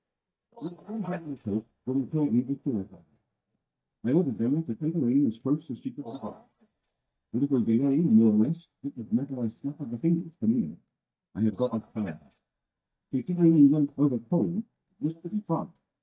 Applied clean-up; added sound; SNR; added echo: neural mask model DeepFilterNet 3.